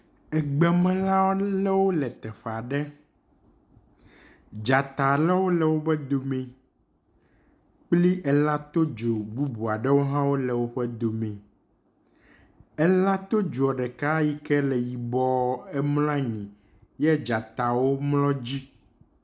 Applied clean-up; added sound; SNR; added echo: none; none; none; none.